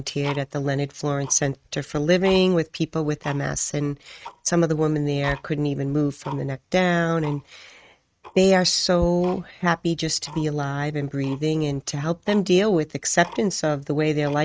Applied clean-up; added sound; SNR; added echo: neural mask model RNNoise.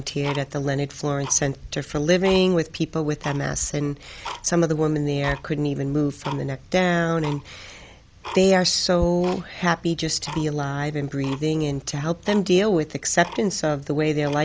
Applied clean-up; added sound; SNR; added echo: none; Tick-tock; 17 dB; none.